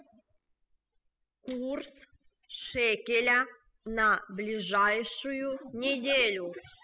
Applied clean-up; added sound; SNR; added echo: classical method spectral subtraction.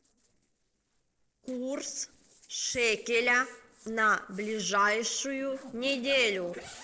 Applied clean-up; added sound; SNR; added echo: neural separator model SepFormer DNS4.